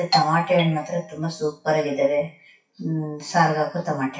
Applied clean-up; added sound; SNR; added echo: classical method WPE with log-MMSE.